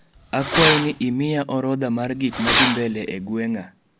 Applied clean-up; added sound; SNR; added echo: none; Fireworks; 1 dB; none.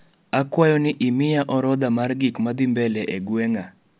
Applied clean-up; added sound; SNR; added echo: none; none; none; none.